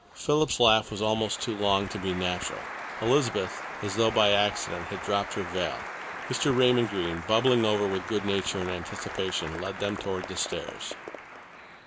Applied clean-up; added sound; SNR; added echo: none; Applause; 10 dB; none.